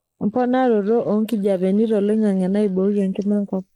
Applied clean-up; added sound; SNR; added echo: neural mask model Resemble Enhance denoiser.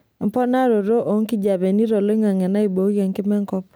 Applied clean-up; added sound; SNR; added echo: none; none; none; none.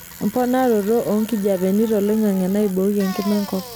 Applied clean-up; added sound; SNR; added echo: none; Bicycle; 17 dB; none.